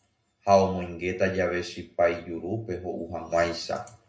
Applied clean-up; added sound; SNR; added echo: none; none; none; reverberation time 0.2 s.